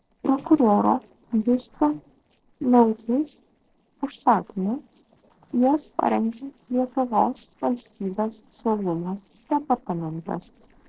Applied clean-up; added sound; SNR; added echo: neural separator model SepFormer DNS4.